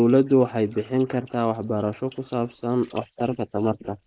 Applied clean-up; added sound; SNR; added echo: neural mask model Resemble Enhance denoiser.